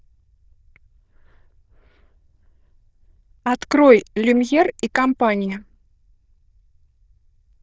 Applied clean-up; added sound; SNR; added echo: neural diffusion model UNIVERSE++.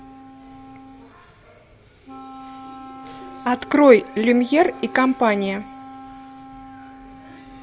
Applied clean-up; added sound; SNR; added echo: none; Wind instrument, woodwind instrument; 18 dB; none.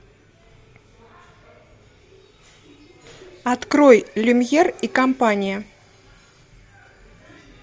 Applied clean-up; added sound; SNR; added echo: none; none; none; none.